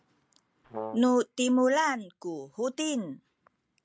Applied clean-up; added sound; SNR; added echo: none; Brass instrument; 10 dB; none.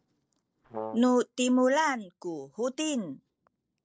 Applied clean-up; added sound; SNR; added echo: neural separator model SepFormer DNS4.